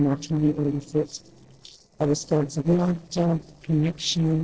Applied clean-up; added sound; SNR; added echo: neural separator model SepFormer DNS4.